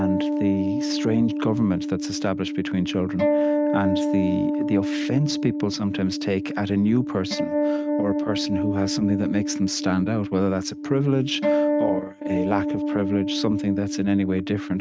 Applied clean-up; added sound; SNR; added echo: neural mask model RNNoise.